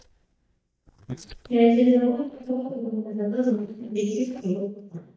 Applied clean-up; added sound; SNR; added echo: neural mask model DeepFilterNet 3.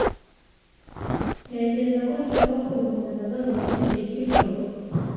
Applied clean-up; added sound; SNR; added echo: none; Zipper (clothing); 2 dB; reverberation time 2.0 s.